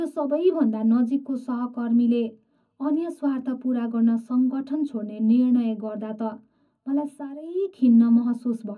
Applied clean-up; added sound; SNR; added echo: none; none; none; reverberation time 0.4 s.